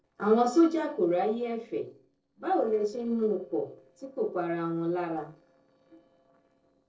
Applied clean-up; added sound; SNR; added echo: neural separator model SepFormer DNS4.